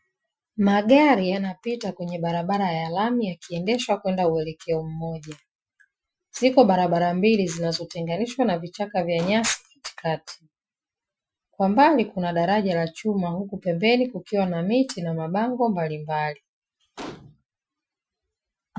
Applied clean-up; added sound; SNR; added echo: classical method Wiener filter.